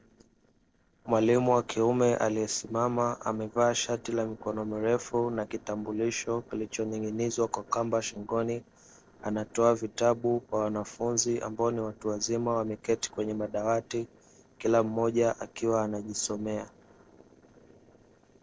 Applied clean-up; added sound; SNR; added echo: neural separator model SepFormer DNS4.